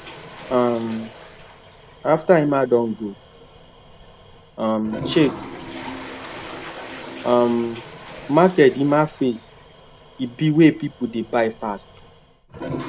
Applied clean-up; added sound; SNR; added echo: none; Toilet flush; 15 dB; none.